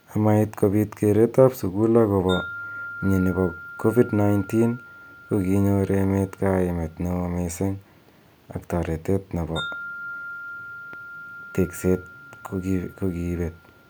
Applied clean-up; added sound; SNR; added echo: none; Wind chime; 16 dB; none.